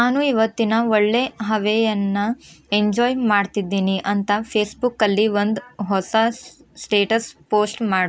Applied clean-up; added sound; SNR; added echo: none; none; none; none.